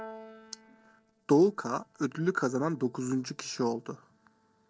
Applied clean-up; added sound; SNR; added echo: neural separator model SepFormer DNS4.